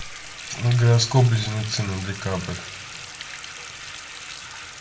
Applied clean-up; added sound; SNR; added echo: none; Bathtub (filling or washing) / Water tap, faucet; 13 dB; reverberation time 0.4 s.